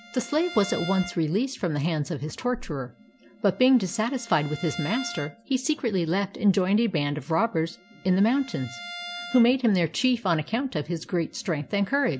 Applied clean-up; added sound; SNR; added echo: none; Bowed string instrument; 18 dB; none.